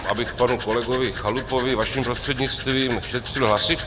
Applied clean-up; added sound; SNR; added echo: none; Domestic sounds, home sounds; 9 dB; none.